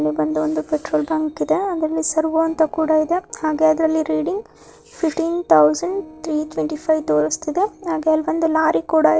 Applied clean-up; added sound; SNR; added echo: neural separator model SepFormer DNS4.